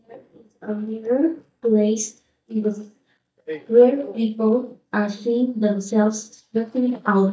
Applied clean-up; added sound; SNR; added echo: neural mask model DeepFilterNet 3.